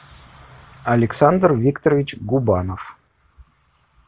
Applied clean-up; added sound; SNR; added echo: none; none; none; none.